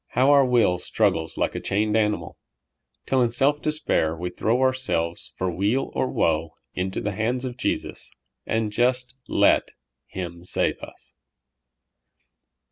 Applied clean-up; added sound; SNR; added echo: none; none; none; none.